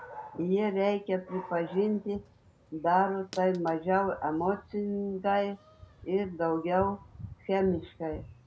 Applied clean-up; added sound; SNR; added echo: none; Dog; 19 dB; none.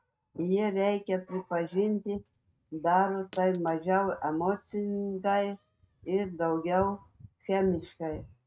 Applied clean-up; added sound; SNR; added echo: neural mask model RNNoise.